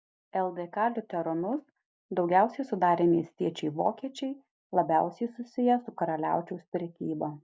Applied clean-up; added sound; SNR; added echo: none; none; none; none.